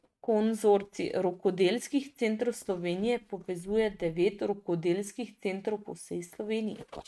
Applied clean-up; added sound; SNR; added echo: neural mask model RNNoise.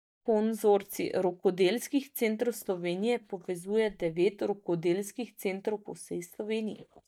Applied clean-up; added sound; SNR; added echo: neural mask model DeepFilterNet 3.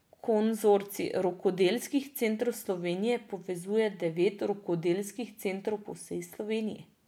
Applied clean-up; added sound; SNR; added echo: none; none; none; none.